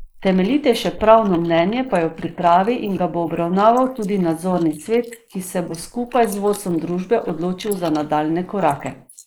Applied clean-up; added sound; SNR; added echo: neural mask model Resemble Enhance denoiser.